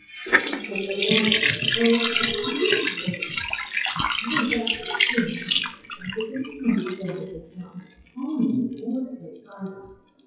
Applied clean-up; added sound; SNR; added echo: classical method WPE with log-MMSE.